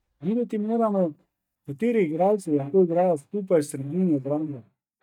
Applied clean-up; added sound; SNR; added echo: neural mask model DeepFilterNet 3.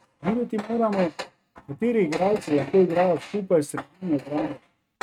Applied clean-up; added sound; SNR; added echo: neural mask model RNNoise.